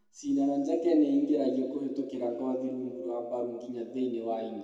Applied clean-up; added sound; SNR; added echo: none; none; none; reverberation time 2.0 s.